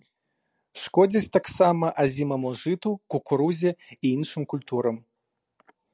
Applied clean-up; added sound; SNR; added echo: none; none; none; none.